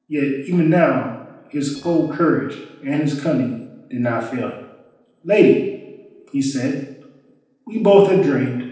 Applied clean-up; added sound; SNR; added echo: neural separator model SepFormer DNS4.